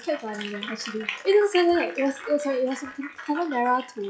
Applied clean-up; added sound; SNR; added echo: classical method log-MMSE.